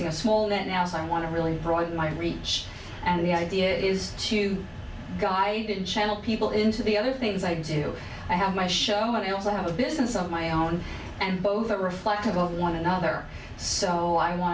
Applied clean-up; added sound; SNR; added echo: none; none; none; none.